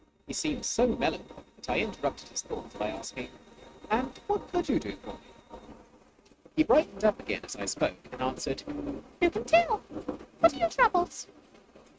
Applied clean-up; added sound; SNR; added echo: neural mask model RNNoise.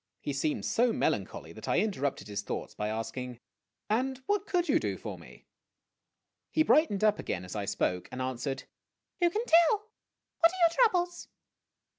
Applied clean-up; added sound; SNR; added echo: none; none; none; none.